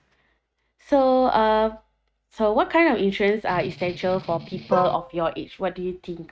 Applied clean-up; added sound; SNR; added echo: neural mask model RNNoise.